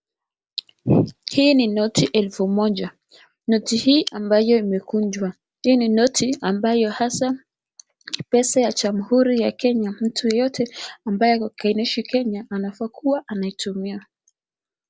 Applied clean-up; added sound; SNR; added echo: none; none; none; none.